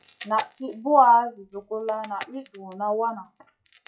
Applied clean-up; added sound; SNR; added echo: classical method WPE with log-MMSE.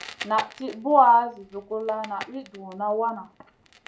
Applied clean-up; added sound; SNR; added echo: none; Crackle; 18 dB; reverberation time 0.3 s.